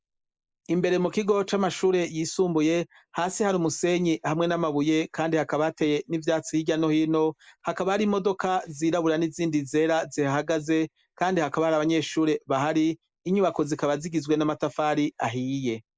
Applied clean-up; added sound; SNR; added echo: neural mask model Resemble Enhance denoiser.